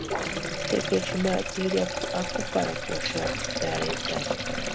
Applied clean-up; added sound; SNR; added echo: none; Sink (filling or washing); 0 dB; none.